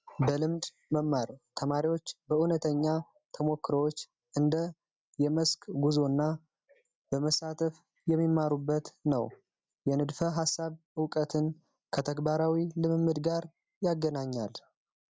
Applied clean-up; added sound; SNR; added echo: none; none; none; none.